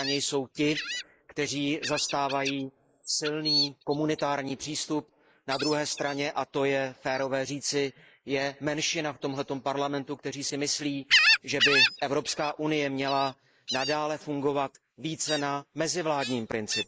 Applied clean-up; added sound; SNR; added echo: neural mask model Resemble Enhance denoiser.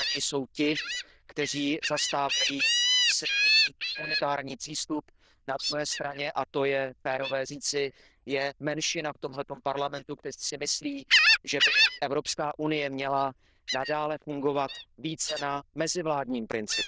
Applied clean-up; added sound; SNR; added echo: neural diffusion model UNIVERSE++.